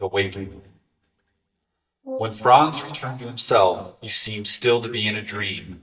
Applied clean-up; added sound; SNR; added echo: neural mask model DeepFilterNet 3.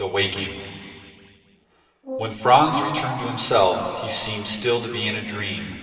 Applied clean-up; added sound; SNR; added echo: none; Brass instrument; 16 dB; reverberation time 2.8 s.